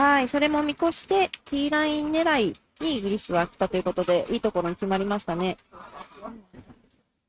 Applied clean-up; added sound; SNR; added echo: neural mask model RNNoise.